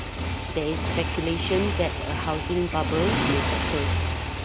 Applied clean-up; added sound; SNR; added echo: none; Motorcycle; -2 dB; none.